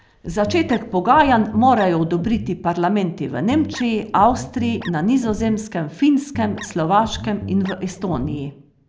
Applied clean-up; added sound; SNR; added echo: none; Guitar; 12 dB; none.